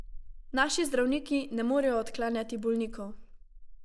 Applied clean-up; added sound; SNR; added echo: neural mask model Resemble Enhance denoiser.